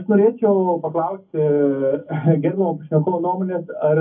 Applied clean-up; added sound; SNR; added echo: none; none; none; reverberation time 0.3 s.